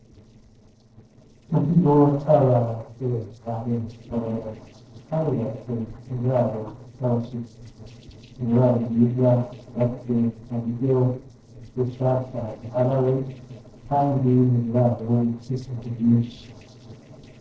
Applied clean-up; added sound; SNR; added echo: neural separator model SepFormer DNS4.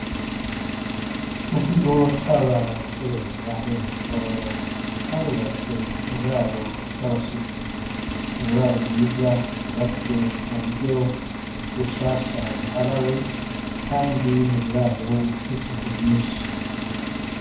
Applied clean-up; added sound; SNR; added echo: none; Engine; 4 dB; reverberation time 0.9 s.